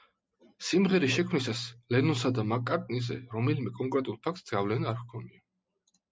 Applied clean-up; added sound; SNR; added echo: none; none; none; none.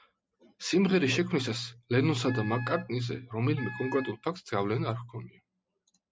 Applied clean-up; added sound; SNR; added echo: none; Wind instrument, woodwind instrument; 14 dB; none.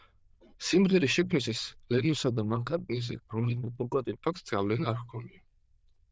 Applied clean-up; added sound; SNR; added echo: neural diffusion model UNIVERSE++.